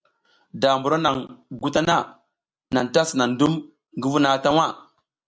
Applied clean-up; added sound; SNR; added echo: none; none; none; none.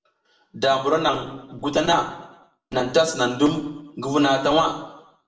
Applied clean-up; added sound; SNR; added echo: none; none; none; reverberation time 0.7 s.